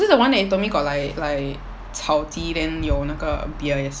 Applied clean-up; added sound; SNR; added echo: none; none; none; none.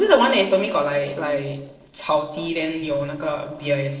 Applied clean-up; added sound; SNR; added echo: neural separator model SepFormer DNS4.